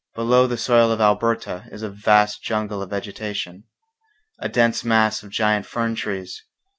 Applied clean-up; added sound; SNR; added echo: none; none; none; none.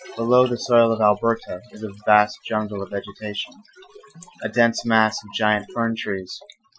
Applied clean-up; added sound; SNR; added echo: classical method Wiener filter.